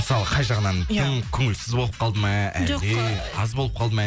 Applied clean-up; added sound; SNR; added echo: none; Livestock, farm animals, working animals; 19 dB; none.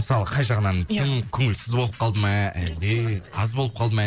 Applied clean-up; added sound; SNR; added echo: neural separator model SepFormer DNS4.